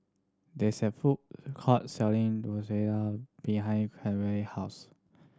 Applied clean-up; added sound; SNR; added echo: none; none; none; none.